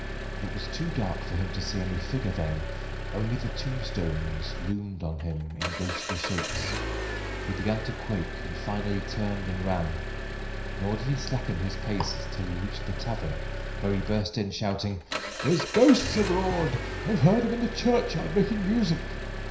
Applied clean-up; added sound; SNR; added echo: none; Engine; 4 dB; reverberation time 0.5 s.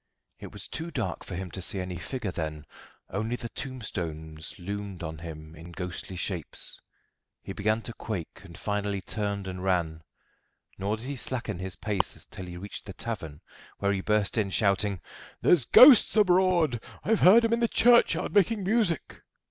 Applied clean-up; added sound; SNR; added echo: none; none; none; none.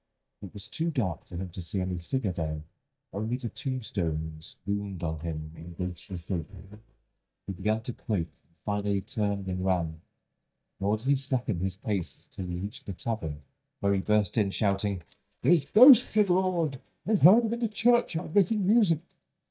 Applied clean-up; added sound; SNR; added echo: neural mask model DeepFilterNet 3.